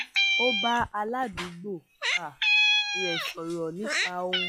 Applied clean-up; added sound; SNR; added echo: classical method log-MMSE.